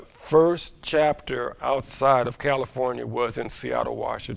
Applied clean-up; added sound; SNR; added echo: none; none; none; none.